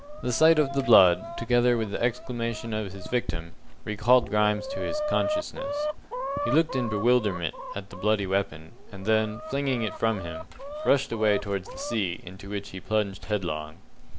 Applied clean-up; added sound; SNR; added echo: none; Chicken, rooster; 10 dB; none.